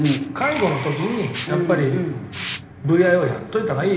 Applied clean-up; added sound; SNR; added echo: none; Liquid; 14 dB; reverberation time 1.0 s.